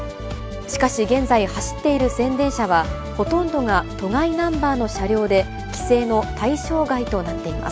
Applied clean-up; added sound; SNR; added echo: none; none; none; none.